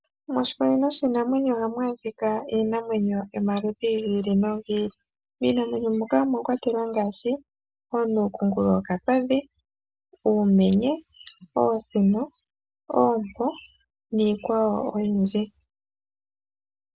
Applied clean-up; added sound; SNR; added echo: none; none; none; none.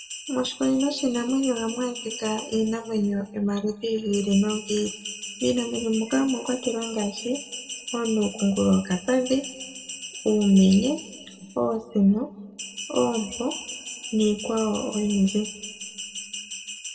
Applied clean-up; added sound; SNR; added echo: none; Bell; 12 dB; reverberation time 1.1 s.